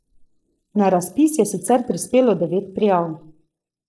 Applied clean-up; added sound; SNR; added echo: neural mask model Resemble Enhance denoiser.